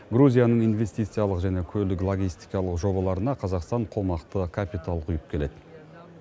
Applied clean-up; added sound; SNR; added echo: none; none; none; none.